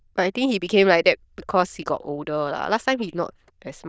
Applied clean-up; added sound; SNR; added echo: neural diffusion model UNIVERSE++.